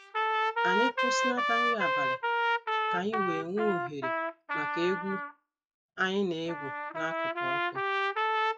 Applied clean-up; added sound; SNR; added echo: classical method log-MMSE.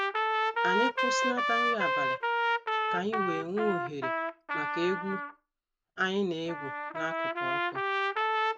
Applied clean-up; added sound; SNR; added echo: none; Trumpet; -4 dB; none.